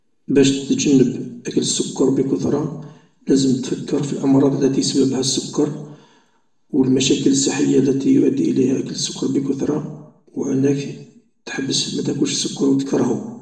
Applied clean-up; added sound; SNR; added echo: none; none; none; reverberation time 0.8 s.